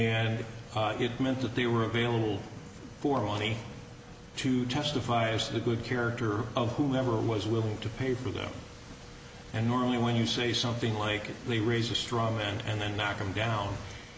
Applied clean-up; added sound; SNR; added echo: none; none; none; none.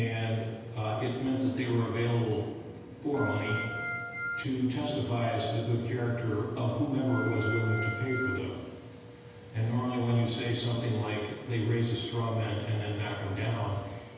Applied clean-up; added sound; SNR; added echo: none; Organ; 5 dB; reverberation time 1.1 s.